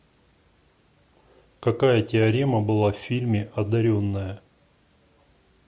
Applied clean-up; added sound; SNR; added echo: none; none; none; none.